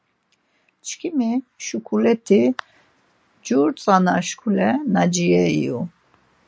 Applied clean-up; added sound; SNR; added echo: none; none; none; none.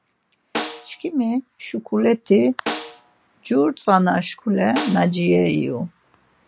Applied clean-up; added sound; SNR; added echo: none; Snare drum; 12 dB; none.